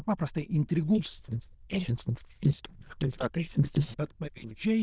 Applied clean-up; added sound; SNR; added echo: neural diffusion model UNIVERSE++.